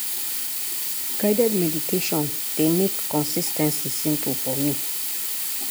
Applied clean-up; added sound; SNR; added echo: none; Sink (filling or washing); 0 dB; none.